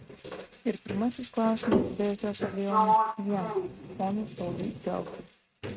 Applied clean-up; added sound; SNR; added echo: neural mask model RNNoise.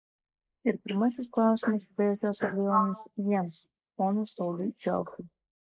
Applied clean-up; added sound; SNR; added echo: neural mask model Resemble Enhance denoiser.